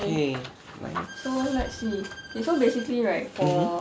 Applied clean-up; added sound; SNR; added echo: none; Bowed string instrument; 17 dB; none.